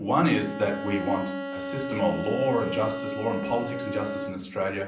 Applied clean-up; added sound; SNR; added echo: none; Bowed string instrument; 6 dB; reverberation time 0.6 s.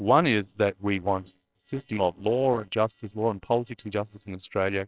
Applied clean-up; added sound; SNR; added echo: neural separator model SepFormer WHAMR!.